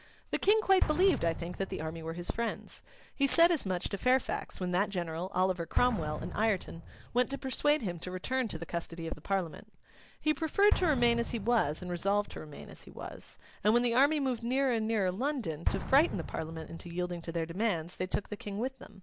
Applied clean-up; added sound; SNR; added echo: none; Explosion; 10 dB; none.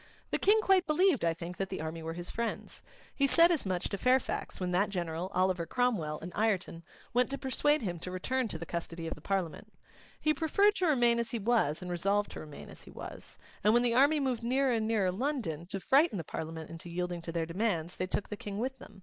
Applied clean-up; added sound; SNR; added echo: neural mask model Resemble Enhance denoiser.